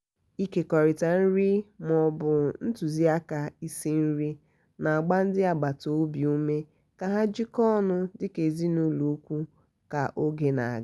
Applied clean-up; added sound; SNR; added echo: none; none; none; none.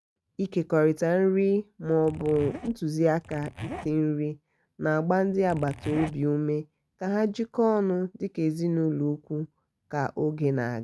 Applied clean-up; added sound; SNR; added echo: neural mask model RNNoise.